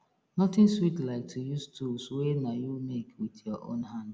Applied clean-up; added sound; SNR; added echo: none; none; none; none.